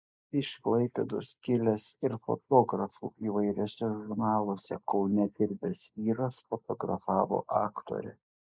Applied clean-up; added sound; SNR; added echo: neural mask model Resemble Enhance denoiser.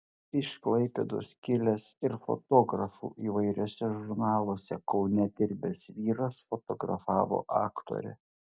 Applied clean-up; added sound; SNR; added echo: none; none; none; none.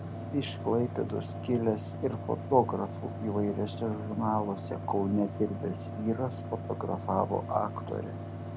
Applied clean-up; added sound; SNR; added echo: none; Mechanical fan; 7 dB; none.